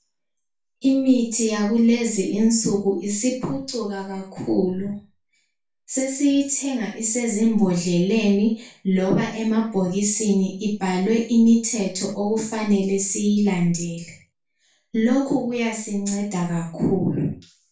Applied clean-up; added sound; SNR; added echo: none; none; none; reverberation time 0.3 s.